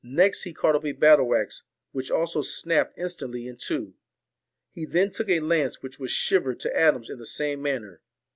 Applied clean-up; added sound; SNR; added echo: none; none; none; none.